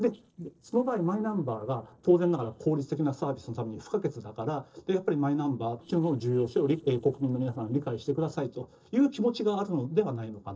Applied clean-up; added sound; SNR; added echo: neural separator model SepFormer DNS4.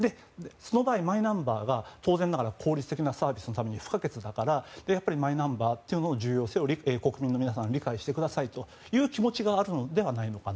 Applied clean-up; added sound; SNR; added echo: none; none; none; none.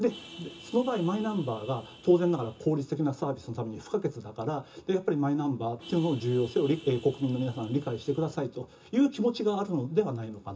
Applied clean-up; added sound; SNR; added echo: none; Vehicle horn, car horn, honking; 19 dB; reverberation time 0.2 s.